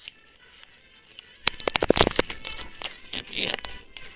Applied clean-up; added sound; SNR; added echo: neural separator model SepFormer WHAMR!.